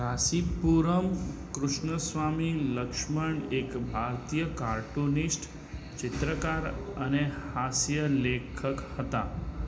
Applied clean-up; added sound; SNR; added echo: none; none; none; reverberation time 0.4 s.